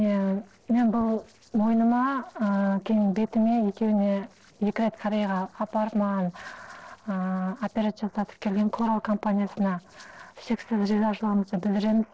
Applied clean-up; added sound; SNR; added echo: neural separator model SepFormer DNS4.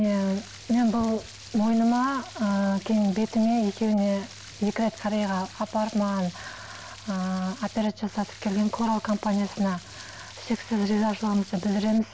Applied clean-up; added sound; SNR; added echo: none; Stream; 19 dB; none.